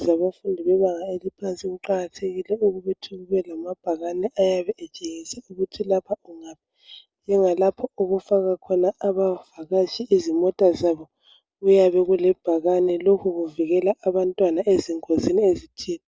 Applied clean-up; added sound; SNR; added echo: none; none; none; none.